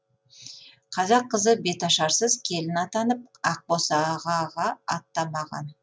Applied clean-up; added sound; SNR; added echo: none; none; none; none.